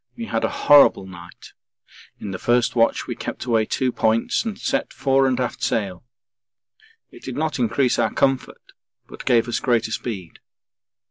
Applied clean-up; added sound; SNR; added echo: none; none; none; none.